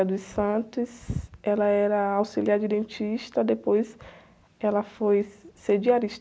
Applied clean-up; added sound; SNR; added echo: none; none; none; none.